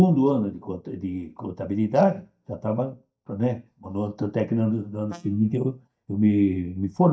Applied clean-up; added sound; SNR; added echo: neural mask model DeepFilterNet 3.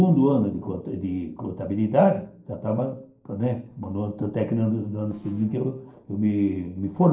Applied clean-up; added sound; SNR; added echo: neural separator model SepFormer DNS4.